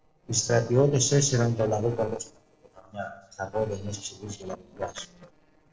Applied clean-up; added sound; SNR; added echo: neural separator model SepFormer DNS4.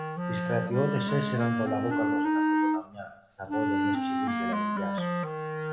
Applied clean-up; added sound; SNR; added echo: none; Wind instrument, woodwind instrument; -4 dB; reverberation time 0.7 s.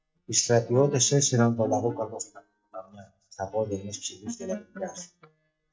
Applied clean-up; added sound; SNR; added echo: neural mask model DeepFilterNet 3.